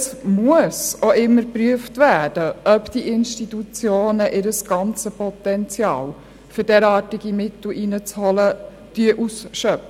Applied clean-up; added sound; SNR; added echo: none; none; none; none.